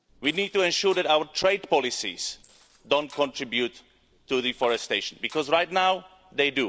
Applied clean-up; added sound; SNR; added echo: neural separator model SepFormer DNS4.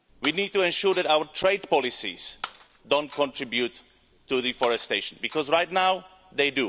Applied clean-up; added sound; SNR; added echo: none; Shatter; 17 dB; none.